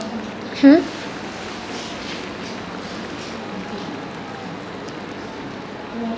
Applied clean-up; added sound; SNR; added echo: none; Applause; 17 dB; none.